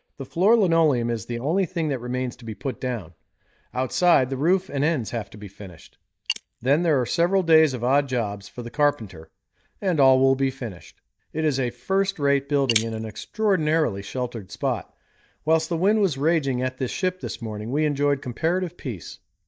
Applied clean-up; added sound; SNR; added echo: neural mask model DeepFilterNet 3.